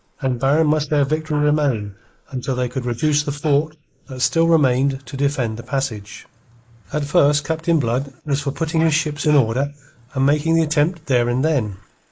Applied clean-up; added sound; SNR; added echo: neural mask model Resemble Enhance denoiser.